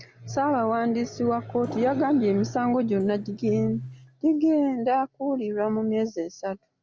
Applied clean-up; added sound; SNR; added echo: none; Water; 19 dB; none.